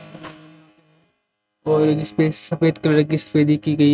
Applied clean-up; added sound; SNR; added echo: neural mask model RNNoise.